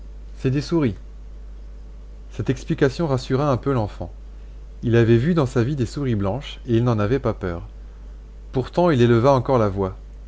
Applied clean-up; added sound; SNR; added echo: none; none; none; none.